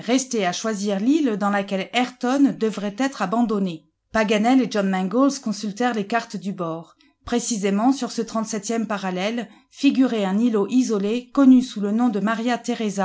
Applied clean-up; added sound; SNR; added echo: none; none; none; none.